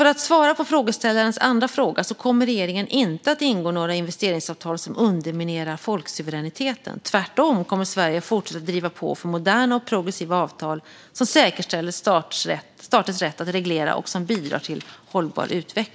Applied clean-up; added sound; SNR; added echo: none; none; none; none.